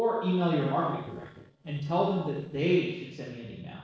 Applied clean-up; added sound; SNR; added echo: neural separator model SepFormer DNS4.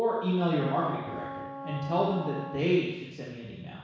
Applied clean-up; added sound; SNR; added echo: none; Wind instrument, woodwind instrument; 12 dB; reverberation time 1.1 s.